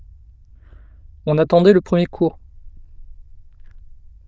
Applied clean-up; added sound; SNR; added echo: neural diffusion model UNIVERSE++.